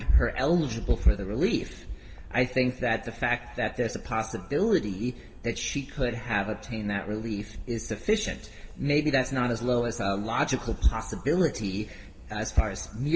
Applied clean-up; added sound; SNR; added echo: none; Bird; 17 dB; reverberation time 2.0 s.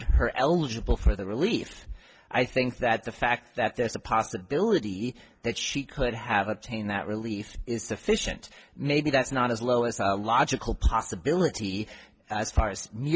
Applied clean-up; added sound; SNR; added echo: none; none; none; none.